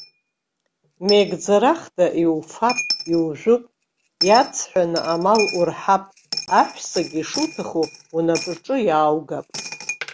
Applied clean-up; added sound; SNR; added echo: none; Coin (dropping); 11 dB; none.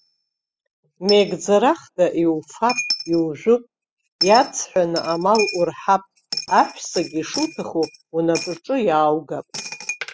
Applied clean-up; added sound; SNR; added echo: classical method spectral subtraction.